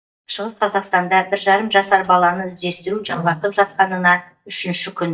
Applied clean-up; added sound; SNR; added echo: neural mask model DeepFilterNet 3.